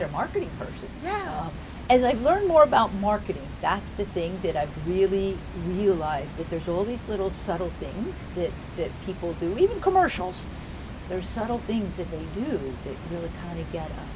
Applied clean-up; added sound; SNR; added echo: none; Water; 11 dB; none.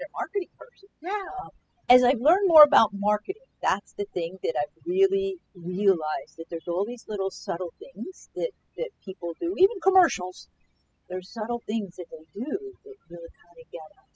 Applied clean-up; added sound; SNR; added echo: classical method spectral subtraction.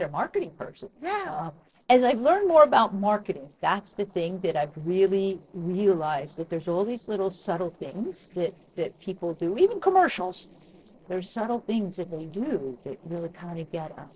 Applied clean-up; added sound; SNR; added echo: neural separator model SepFormer DNS4.